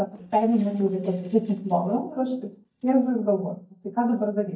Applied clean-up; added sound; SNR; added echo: neural mask model DeepFilterNet 3.